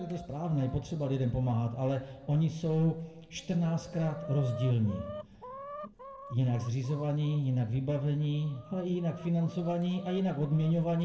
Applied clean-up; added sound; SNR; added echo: none; Chicken, rooster; 17 dB; reverberation time 0.6 s.